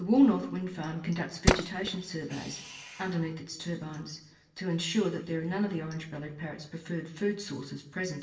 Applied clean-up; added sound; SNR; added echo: none; Tools; 1 dB; reverberation time 0.9 s.